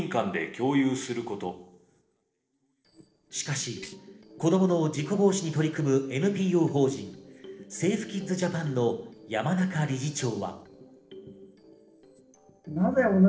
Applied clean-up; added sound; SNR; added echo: neural separator model SepFormer DNS4.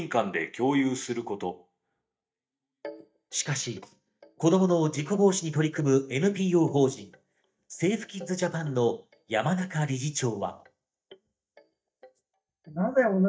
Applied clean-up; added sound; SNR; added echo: neural mask model DeepFilterNet 3.